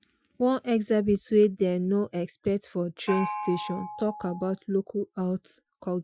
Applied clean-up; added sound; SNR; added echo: classical method Wiener filter.